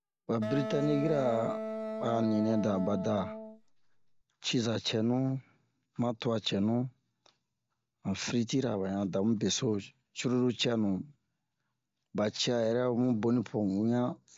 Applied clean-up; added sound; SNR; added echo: none; Wind instrument, woodwind instrument; 6 dB; none.